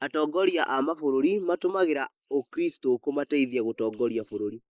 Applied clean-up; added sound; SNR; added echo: neural mask model Resemble Enhance denoiser.